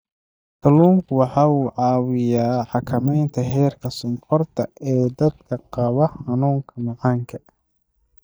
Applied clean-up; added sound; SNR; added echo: neural mask model DeepFilterNet 3.